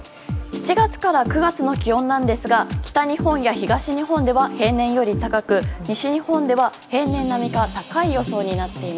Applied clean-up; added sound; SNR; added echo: none; none; none; none.